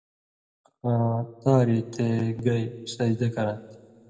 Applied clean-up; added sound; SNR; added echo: none; none; none; reverberation time 1.4 s.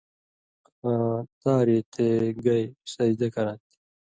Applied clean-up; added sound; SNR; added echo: none; none; none; none.